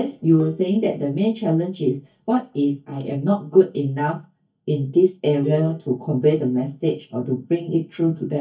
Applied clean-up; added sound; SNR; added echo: neural mask model DeepFilterNet 3.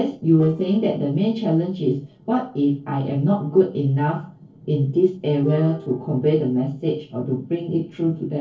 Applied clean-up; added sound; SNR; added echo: neural separator model SepFormer DNS4.